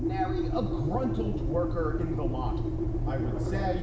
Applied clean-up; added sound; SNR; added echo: none; Engine; -4 dB; reverberation time 0.7 s.